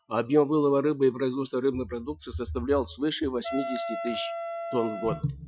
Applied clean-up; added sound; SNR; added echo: classical method Wiener filter.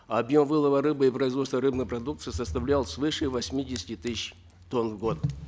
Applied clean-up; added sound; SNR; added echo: none; none; none; none.